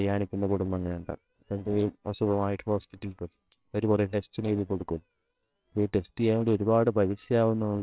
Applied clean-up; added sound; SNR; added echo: neural separator model SepFormer WHAMR!.